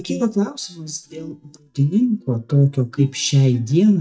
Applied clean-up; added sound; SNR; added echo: neural mask model DeepFilterNet 3.